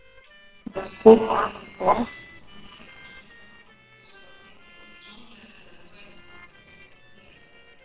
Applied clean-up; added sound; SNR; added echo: neural separator model SepFormer WHAMR!.